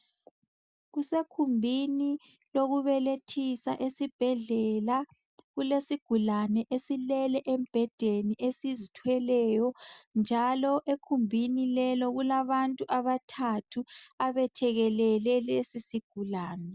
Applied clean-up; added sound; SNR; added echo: none; none; none; none.